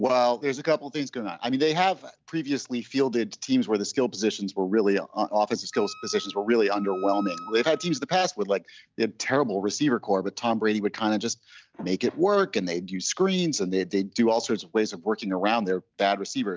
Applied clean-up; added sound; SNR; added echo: none; Wind instrument, woodwind instrument; 18 dB; none.